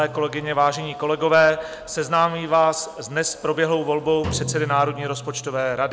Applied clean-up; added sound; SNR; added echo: none; Drum; 15 dB; none.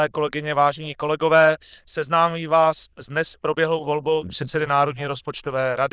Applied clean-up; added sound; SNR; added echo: neural diffusion model UNIVERSE++.